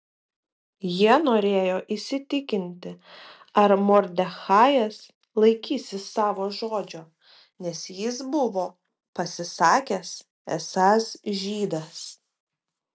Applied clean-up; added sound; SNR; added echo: none; none; none; none.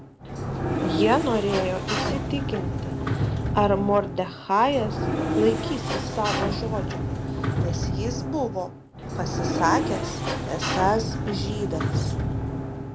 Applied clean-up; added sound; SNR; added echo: none; Sliding door; 0 dB; none.